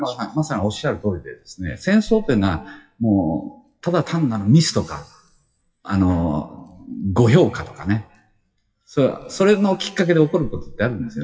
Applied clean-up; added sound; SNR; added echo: classical method WPE with log-MMSE.